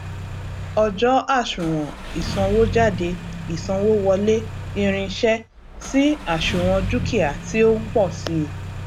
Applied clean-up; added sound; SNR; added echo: none; Engine starting; 8 dB; none.